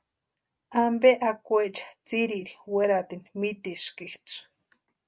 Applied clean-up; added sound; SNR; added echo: none; none; none; none.